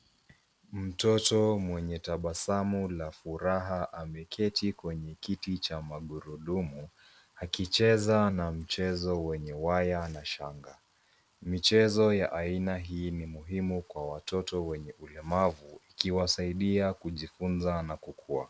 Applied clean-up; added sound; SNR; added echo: none; none; none; none.